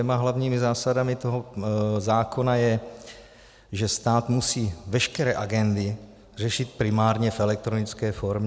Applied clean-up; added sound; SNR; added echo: none; none; none; none.